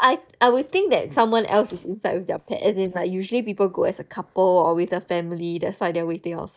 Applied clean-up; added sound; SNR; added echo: neural mask model DeepFilterNet 3.